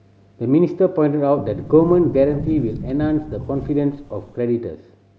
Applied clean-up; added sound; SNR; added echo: none; Sliding door; 11 dB; none.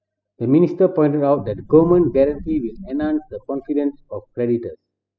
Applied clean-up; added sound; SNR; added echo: classical method spectral subtraction.